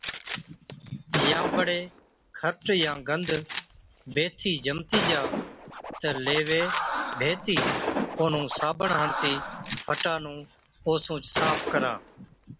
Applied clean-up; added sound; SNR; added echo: none; Scratching (performance technique) + Gunshot, gunfire; 3 dB; none.